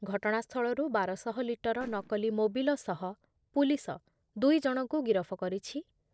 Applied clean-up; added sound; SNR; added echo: neural separator model SepFormer DNS4.